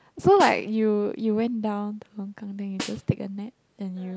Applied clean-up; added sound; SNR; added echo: none; Snare drum; 15 dB; none.